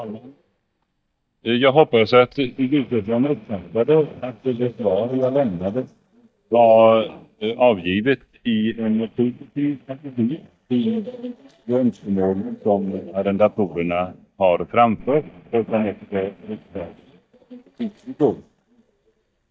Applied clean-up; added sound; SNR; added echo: neural mask model DeepFilterNet 3.